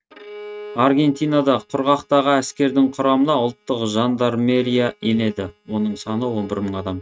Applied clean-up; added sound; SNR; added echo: neural mask model RNNoise.